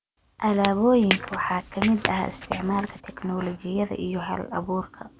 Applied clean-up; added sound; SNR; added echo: none; Squeak / Walk, footsteps; 7 dB; none.